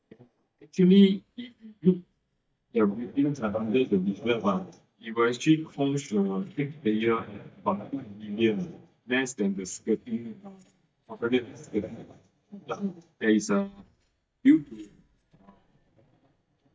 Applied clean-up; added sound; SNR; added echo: neural mask model DeepFilterNet 3.